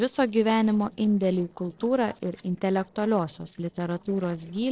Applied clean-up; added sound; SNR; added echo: neural separator model SepFormer DNS4.